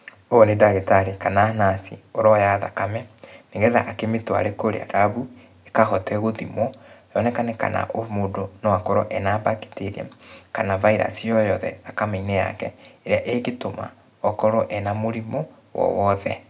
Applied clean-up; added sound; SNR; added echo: none; none; none; none.